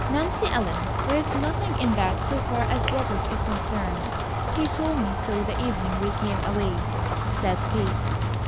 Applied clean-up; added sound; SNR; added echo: none; Rain; -3 dB; none.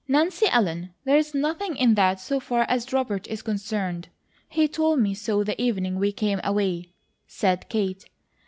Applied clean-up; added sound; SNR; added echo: none; none; none; none.